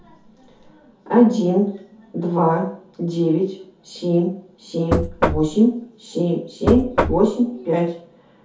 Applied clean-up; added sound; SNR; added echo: none; Knock; 2 dB; reverberation time 0.5 s.